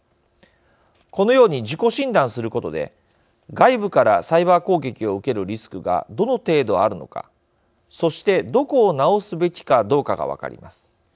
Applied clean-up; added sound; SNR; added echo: none; none; none; none.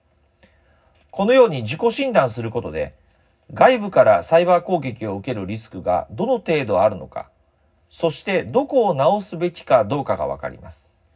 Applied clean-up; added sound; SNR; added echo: none; none; none; reverberation time 0.4 s.